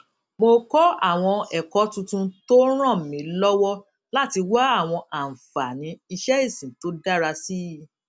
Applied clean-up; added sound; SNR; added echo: none; none; none; none.